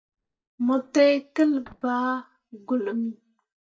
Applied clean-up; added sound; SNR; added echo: neural mask model DeepFilterNet 3.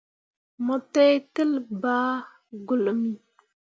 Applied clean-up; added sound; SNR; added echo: none; none; none; none.